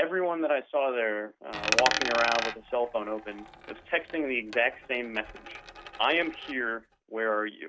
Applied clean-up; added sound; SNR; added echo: none; Coin (dropping); 6 dB; none.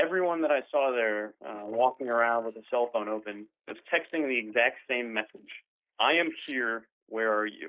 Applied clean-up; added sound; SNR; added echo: neural mask model Resemble Enhance denoiser.